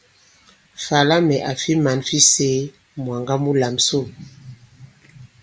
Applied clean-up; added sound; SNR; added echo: none; none; none; none.